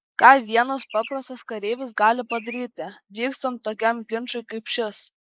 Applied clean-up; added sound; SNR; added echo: neural mask model Resemble Enhance denoiser.